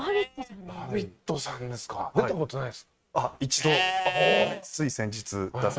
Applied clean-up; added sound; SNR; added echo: neural mask model RNNoise.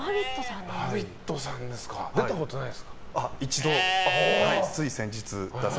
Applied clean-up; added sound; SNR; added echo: none; Livestock, farm animals, working animals; 4 dB; none.